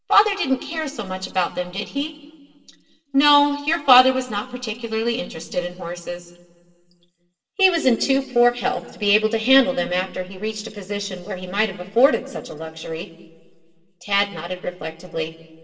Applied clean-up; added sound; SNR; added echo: none; none; none; reverberation time 1.9 s.